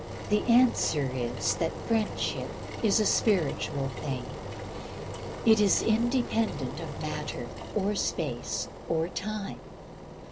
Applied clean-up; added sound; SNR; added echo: none; Engine; 8 dB; none.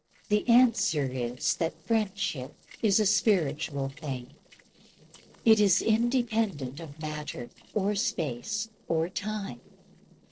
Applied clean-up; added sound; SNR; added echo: neural separator model SepFormer DNS4.